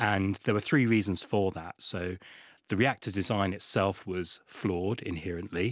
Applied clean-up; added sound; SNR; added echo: none; none; none; none.